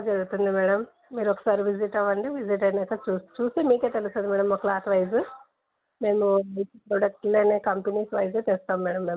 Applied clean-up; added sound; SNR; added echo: none; none; none; none.